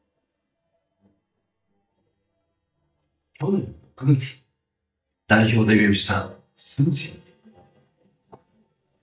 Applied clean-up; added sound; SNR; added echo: neural mask model DeepFilterNet 3.